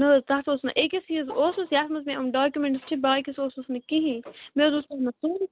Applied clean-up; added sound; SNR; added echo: none; none; none; none.